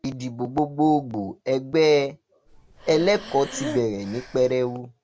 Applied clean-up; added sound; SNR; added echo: none; Breathing; 14 dB; none.